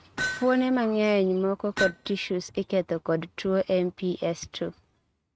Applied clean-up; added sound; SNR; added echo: neural mask model RNNoise.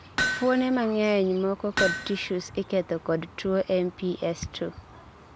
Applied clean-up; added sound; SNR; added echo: none; Hammer; 6 dB; none.